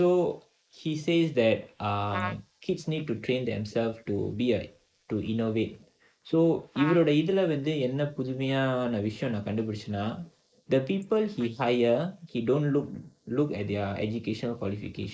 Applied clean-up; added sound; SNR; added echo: neural mask model Resemble Enhance denoiser.